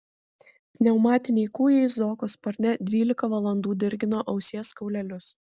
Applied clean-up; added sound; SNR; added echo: none; none; none; none.